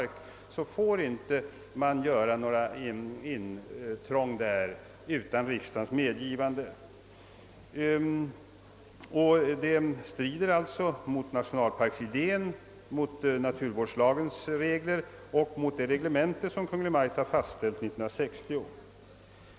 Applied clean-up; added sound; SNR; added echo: none; none; none; none.